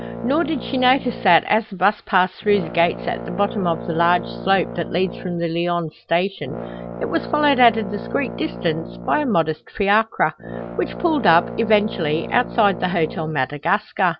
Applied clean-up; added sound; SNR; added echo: none; Brass instrument; 11 dB; none.